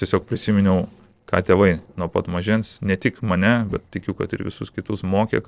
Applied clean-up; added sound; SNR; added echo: neural separator model SepFormer DNS4.